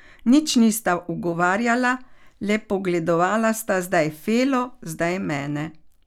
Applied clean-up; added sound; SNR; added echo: none; none; none; none.